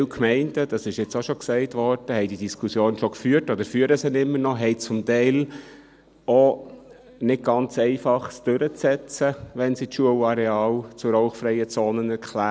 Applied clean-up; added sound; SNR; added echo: none; none; none; none.